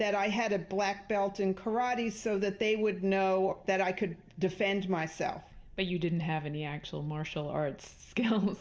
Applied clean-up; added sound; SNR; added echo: none; none; none; reverberation time 0.5 s.